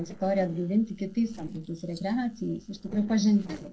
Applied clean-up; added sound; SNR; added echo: neural separator model SepFormer DNS4.